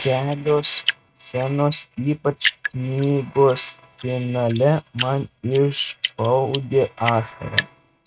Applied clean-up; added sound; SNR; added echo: neural mask model RNNoise.